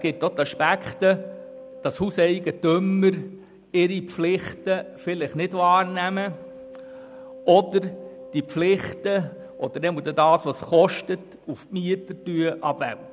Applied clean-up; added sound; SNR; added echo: none; Wind instrument, woodwind instrument; 19 dB; none.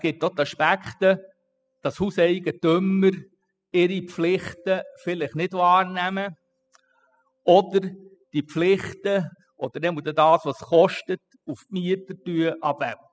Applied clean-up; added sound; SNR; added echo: classical method spectral subtraction.